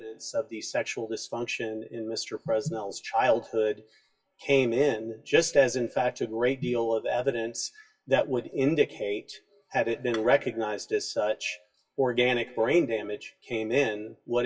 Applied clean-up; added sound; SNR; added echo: classical method WPE with log-MMSE.